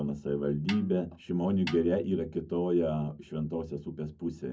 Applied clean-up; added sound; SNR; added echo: none; Snare drum; 14 dB; reverberation time 0.3 s.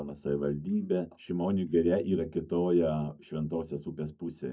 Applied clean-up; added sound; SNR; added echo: neural mask model DeepFilterNet 3.